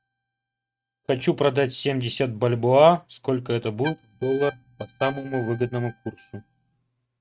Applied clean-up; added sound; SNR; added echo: neural mask model RNNoise.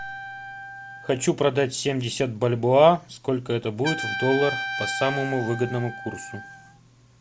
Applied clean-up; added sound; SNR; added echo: none; Trumpet; 10 dB; none.